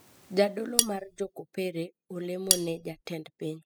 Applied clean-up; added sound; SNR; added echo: classical method spectral subtraction.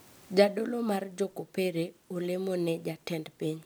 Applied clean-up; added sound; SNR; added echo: none; none; none; none.